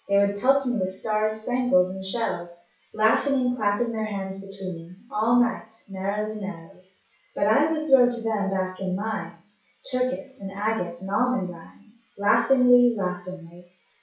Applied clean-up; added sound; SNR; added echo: classical method WPE with log-MMSE.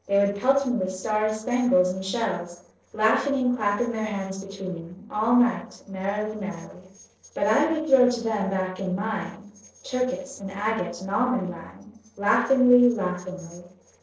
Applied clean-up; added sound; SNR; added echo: neural separator model SepFormer DNS4.